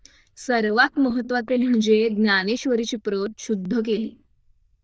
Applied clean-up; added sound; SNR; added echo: neural diffusion model UNIVERSE++.